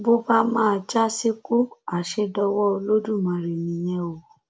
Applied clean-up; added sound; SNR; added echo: none; none; none; none.